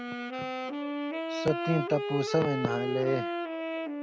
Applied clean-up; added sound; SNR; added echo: none; Wind instrument, woodwind instrument; 2 dB; none.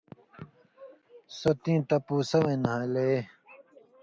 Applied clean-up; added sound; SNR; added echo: none; none; none; none.